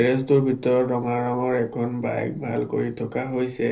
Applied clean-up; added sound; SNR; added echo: neural separator model SepFormer DNS4.